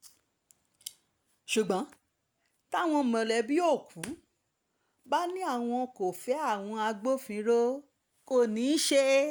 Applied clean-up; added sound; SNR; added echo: none; none; none; none.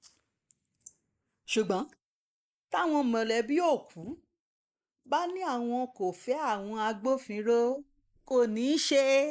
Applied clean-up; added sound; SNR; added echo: neural mask model Resemble Enhance denoiser.